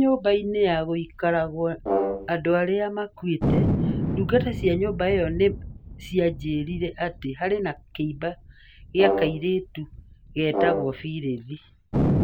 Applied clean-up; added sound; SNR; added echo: none; Brass instrument + Thunder; 3 dB; none.